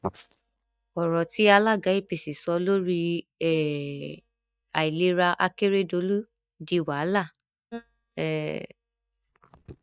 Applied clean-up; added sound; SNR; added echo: neural mask model DeepFilterNet 3.